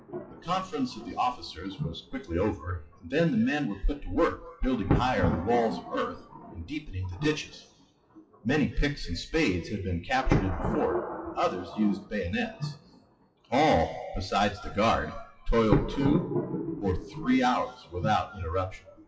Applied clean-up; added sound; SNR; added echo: classical method WPE with log-MMSE.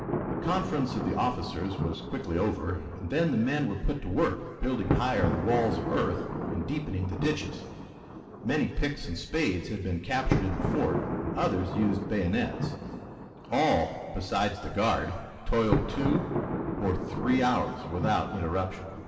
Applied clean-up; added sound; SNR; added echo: none; Thunder; 5 dB; reverberation time 2.0 s.